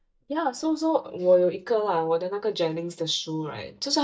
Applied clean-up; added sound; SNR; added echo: neural mask model DeepFilterNet 3.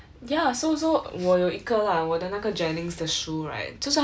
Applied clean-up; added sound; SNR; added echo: none; none; none; none.